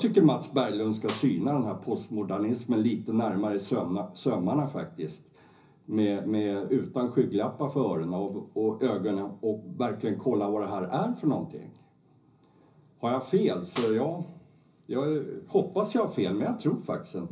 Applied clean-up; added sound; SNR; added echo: none; Snare drum; 15 dB; reverberation time 0.5 s.